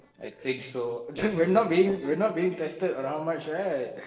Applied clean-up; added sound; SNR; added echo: neural separator model SepFormer DNS4.